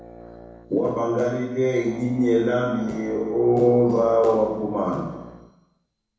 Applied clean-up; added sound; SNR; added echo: none; Brass instrument; 19 dB; reverberation time 1.1 s.